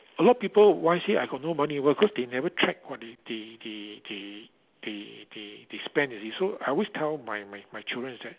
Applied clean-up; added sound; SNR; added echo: none; none; none; none.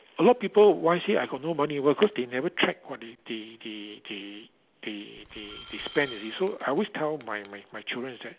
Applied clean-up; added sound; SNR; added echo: none; Glass; 20 dB; none.